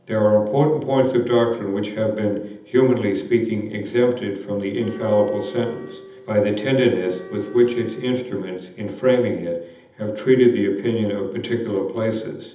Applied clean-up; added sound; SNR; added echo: none; Wind instrument, woodwind instrument; 18 dB; reverberation time 0.8 s.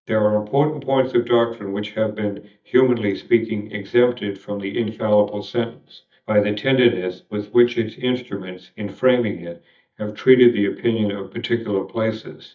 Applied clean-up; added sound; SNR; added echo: neural mask model DeepFilterNet 3.